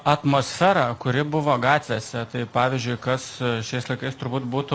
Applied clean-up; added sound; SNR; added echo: none; none; none; none.